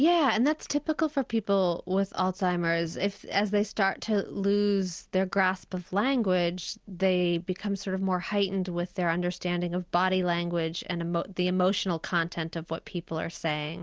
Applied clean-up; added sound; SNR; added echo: none; none; none; none.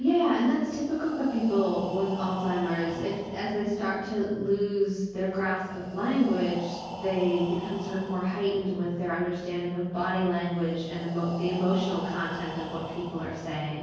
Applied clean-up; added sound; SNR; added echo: none; Breathing; 14 dB; reverberation time 1.3 s.